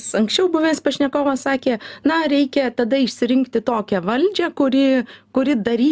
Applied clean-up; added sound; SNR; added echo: none; none; none; none.